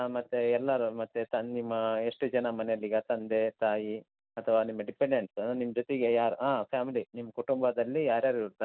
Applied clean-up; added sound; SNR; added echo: none; none; none; none.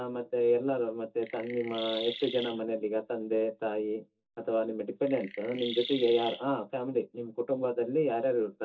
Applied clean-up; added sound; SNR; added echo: none; Chirp, tweet; 11 dB; reverberation time 0.2 s.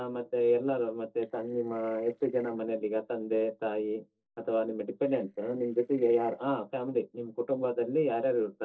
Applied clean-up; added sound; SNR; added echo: neural separator model SepFormer DNS4.